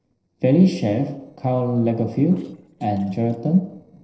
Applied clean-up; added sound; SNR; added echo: neural separator model SepFormer DNS4.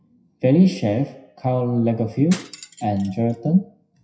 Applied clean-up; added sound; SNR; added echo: classical method WPE with log-MMSE.